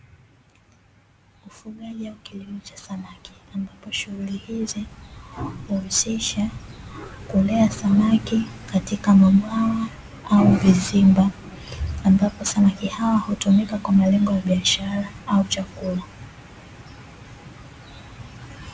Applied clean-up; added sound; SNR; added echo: none; none; none; none.